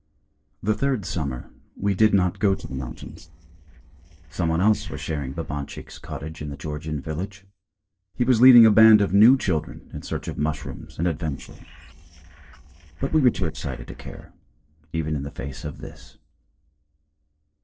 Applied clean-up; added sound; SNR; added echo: neural separator model SepFormer DNS4.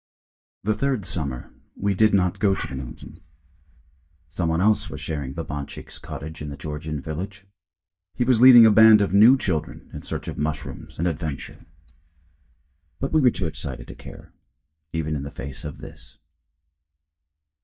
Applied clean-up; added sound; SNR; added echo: neural mask model DeepFilterNet 3.